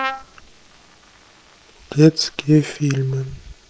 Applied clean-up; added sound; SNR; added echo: neural mask model Resemble Enhance denoiser.